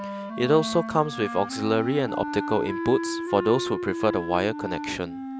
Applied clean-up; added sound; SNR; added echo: none; Wind instrument, woodwind instrument; 6 dB; none.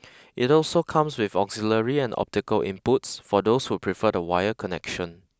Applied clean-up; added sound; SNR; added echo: none; none; none; none.